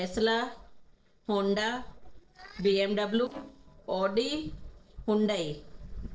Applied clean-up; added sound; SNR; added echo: neural separator model SepFormer DNS4.